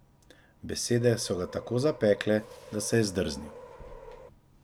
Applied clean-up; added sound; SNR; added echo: none; Subway, metro, underground; 17 dB; none.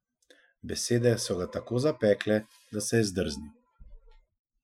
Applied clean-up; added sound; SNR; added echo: classical method Wiener filter.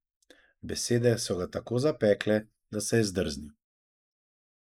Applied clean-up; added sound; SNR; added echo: neural mask model Resemble Enhance denoiser.